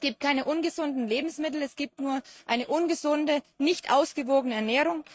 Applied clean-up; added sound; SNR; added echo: neural mask model RNNoise.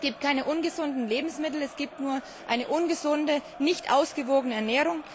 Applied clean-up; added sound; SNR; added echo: none; Crowd; 17 dB; none.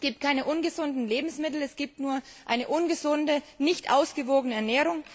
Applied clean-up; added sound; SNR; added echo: none; none; none; none.